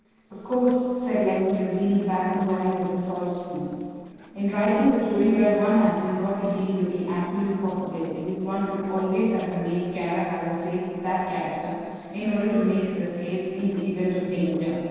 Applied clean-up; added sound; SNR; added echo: neural separator model SepFormer DNS4.